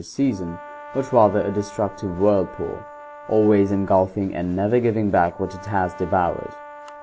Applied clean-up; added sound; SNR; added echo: none; Brass instrument; 18 dB; none.